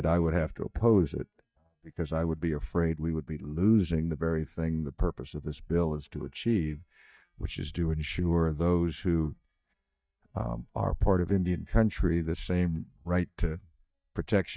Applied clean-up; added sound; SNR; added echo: neural mask model DeepFilterNet 3.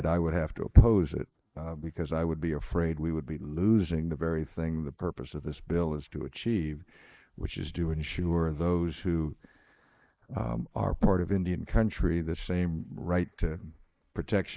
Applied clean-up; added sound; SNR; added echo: neural mask model Resemble Enhance denoiser.